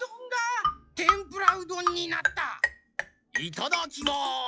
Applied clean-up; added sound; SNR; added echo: classical method log-MMSE.